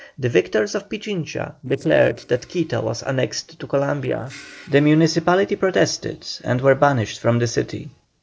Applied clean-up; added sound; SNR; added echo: neural separator model SepFormer DNS4.